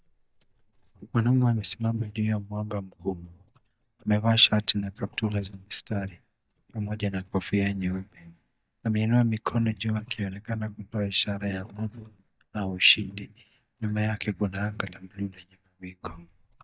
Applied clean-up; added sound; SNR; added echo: neural mask model DeepFilterNet 3.